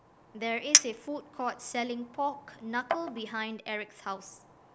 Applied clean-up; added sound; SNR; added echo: none; Chink, clink; -2 dB; none.